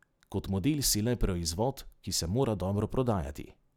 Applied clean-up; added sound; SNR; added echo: none; none; none; none.